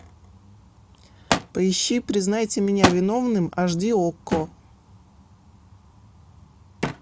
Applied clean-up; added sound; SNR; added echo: none; Thump, thud; 6 dB; none.